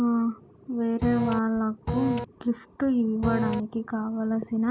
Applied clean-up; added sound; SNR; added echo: none; Printer; 3 dB; none.